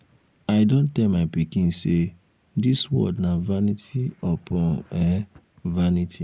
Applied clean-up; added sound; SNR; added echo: none; none; none; none.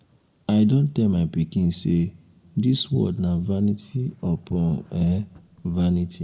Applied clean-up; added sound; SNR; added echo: none; none; none; reverberation time 0.9 s.